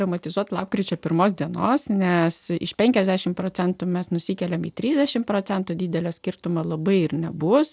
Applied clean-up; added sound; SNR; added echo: none; none; none; none.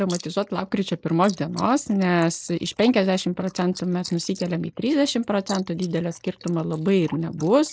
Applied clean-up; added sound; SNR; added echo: neural mask model Resemble Enhance denoiser.